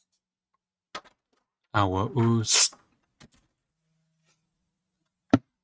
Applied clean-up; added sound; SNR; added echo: neural mask model RNNoise.